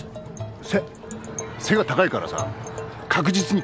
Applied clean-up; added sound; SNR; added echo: none; none; none; none.